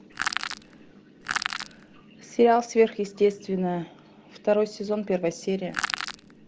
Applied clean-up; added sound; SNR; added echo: none; Crushing; 5 dB; none.